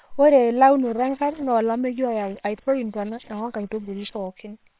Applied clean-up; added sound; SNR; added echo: neural separator model SepFormer WHAM!.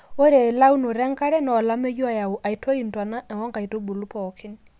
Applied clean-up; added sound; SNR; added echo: none; none; none; none.